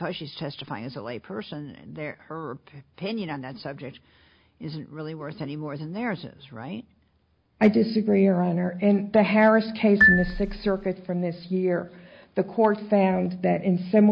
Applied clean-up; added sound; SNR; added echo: none; Marimba, xylophone; 1 dB; none.